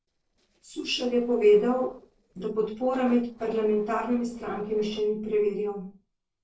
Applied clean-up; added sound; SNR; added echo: neural separator model SepFormer DNS4.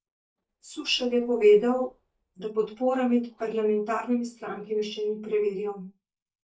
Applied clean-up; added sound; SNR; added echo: neural mask model DeepFilterNet 3.